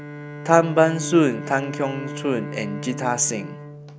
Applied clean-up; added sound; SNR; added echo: none; Bowed string instrument; 11 dB; none.